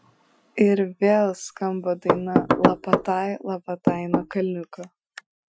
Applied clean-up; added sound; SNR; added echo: classical method Wiener filter.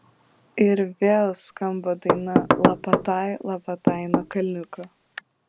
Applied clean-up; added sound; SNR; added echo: none; Knock / Wood; -1 dB; none.